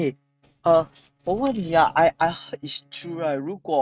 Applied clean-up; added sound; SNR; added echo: neural mask model RNNoise.